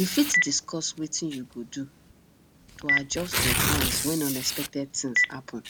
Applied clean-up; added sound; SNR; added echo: none; Tearing + Telephone; -2 dB; none.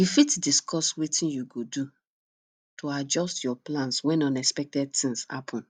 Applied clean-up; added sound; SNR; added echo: none; none; none; none.